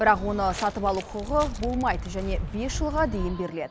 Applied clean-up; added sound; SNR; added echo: none; Walk, footsteps; 6 dB; none.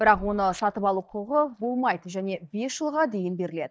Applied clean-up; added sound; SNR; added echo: neural mask model DeepFilterNet 3.